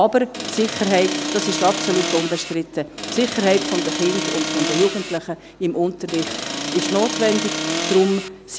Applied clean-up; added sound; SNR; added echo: none; Accelerating, revving, vroom; 4 dB; none.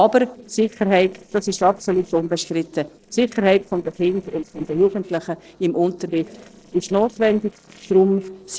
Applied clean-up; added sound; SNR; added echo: neural separator model SepFormer DNS4.